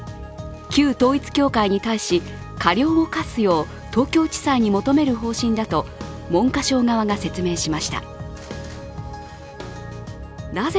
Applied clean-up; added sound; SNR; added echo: none; none; none; none.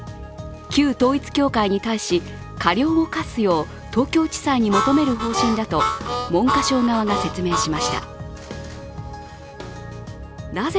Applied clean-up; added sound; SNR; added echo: none; Harmonica; 3 dB; none.